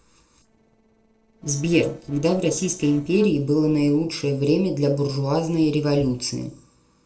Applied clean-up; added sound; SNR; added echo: neural separator model SepFormer DNS4.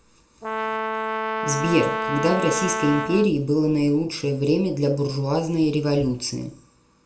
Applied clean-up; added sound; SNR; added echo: none; Brass instrument; 4 dB; reverberation time 0.3 s.